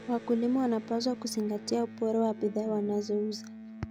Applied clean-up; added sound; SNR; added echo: none; Electric guitar; 14 dB; none.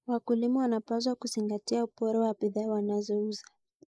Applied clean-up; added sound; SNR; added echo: neural mask model Resemble Enhance denoiser.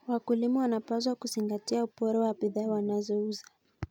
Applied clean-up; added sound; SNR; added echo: none; none; none; none.